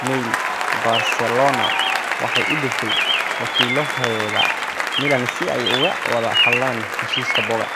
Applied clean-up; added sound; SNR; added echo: none; Applause + Chirp, tweet; -3 dB; none.